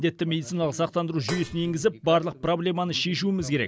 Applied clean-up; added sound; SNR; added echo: none; Dishes, pots, and pans; 13 dB; none.